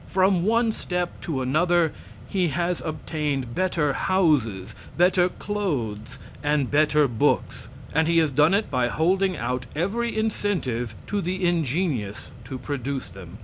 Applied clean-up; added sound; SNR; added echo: none; Mechanisms; 16 dB; none.